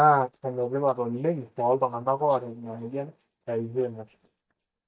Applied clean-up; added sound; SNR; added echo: neural mask model DeepFilterNet 3.